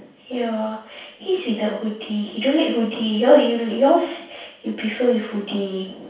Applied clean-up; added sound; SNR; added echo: none; none; none; reverberation time 0.7 s.